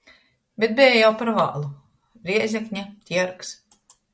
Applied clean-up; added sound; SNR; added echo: none; none; none; none.